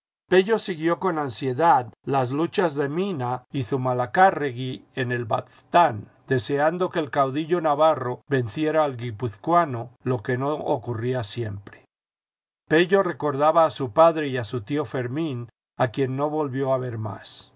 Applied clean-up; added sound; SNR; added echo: none; none; none; none.